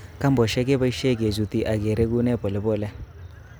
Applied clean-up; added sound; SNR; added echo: none; none; none; none.